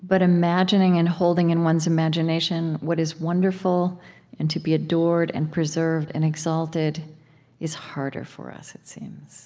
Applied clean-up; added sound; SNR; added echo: none; none; none; none.